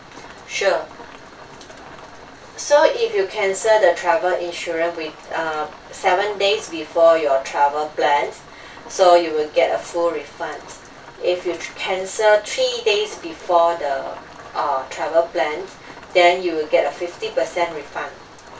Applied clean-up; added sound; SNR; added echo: none; Rain; 20 dB; reverberation time 0.2 s.